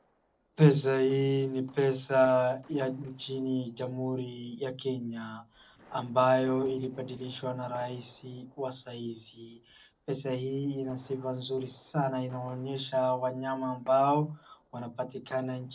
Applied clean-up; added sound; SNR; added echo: neural separator model SepFormer DNS4.